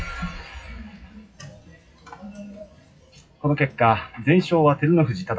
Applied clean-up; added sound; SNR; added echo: classical method WPE with log-MMSE.